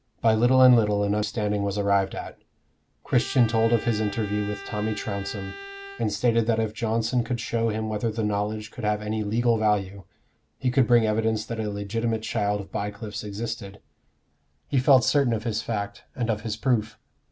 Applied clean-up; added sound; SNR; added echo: none; Bowed string instrument; 15 dB; none.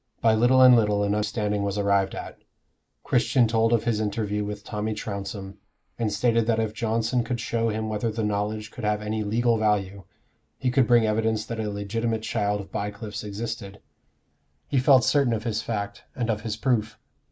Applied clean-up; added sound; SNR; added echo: neural mask model Resemble Enhance denoiser.